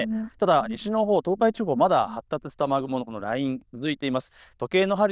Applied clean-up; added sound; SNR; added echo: neural diffusion model UNIVERSE++.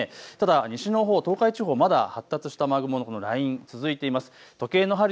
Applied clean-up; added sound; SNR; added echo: none; none; none; none.